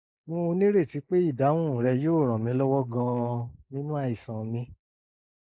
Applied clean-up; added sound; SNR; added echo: neural mask model Resemble Enhance denoiser.